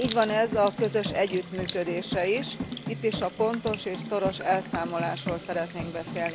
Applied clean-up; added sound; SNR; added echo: none; Drum + Sink (filling or washing) / Water tap, faucet; 5 dB; none.